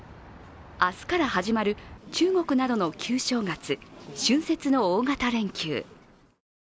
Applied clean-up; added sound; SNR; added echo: none; none; none; none.